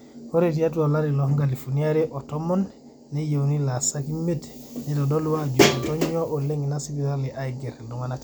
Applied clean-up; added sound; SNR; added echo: none; none; none; none.